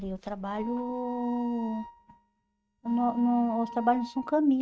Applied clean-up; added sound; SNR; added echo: neural mask model RNNoise.